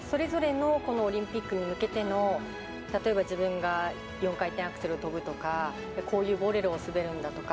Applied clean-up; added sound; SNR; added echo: none; none; none; none.